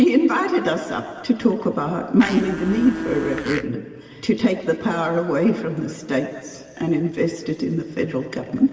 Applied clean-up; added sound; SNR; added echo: none; Domestic sounds, home sounds; 8 dB; reverberation time 2.3 s.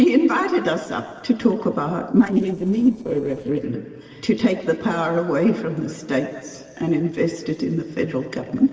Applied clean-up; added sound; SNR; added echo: neural separator model SepFormer DNS4.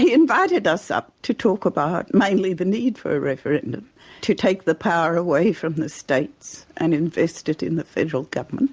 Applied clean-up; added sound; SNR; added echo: none; none; none; none.